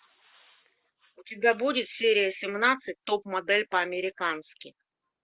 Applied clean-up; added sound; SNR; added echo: none; none; none; none.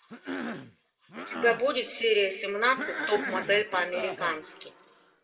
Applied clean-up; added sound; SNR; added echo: none; Cough; 9 dB; reverberation time 1.3 s.